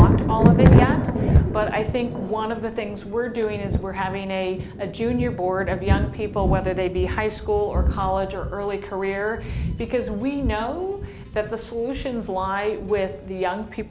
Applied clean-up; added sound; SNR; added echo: none; Thunder; -2 dB; none.